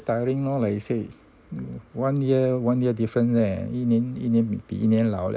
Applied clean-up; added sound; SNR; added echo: none; none; none; none.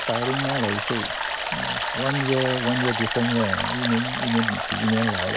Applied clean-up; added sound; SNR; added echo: none; Stream; 1 dB; none.